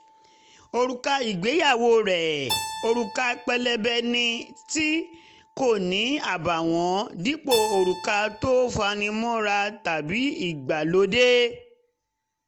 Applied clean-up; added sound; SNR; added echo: none; Keyboard (musical); 15 dB; none.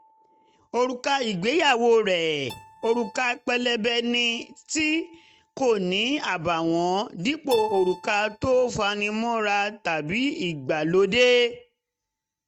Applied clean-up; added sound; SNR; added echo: neural mask model RNNoise.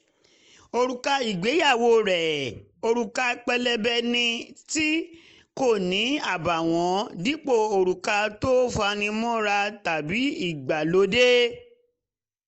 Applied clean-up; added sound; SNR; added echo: neural mask model Resemble Enhance denoiser.